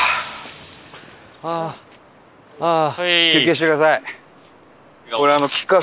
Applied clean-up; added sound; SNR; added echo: none; none; none; none.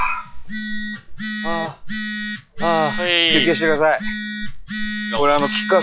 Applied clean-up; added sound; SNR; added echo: classical method log-MMSE.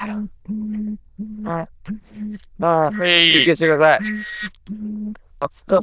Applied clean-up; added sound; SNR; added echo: neural diffusion model UNIVERSE++.